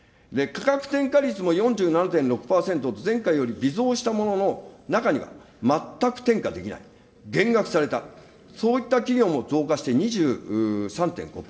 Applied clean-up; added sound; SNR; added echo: none; none; none; reverberation time 1.3 s.